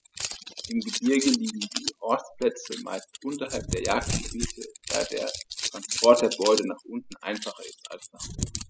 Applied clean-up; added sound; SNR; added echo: classical method spectral subtraction.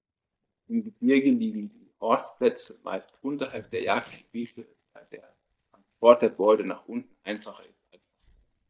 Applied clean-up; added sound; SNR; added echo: neural mask model DeepFilterNet 3.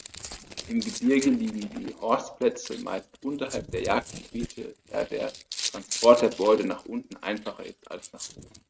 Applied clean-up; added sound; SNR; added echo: neural mask model RNNoise.